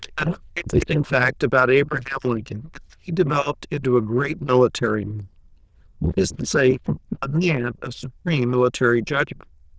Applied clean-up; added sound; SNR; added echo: neural diffusion model UNIVERSE++.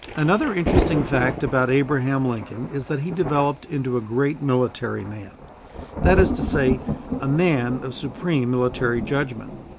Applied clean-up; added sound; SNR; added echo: none; Thunder; 5 dB; none.